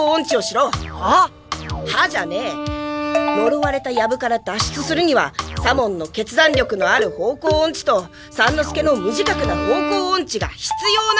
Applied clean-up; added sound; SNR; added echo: none; Bowed string instrument; 9 dB; none.